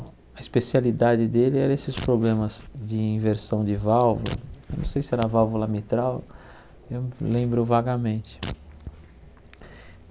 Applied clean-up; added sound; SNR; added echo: none; Fart; 15 dB; none.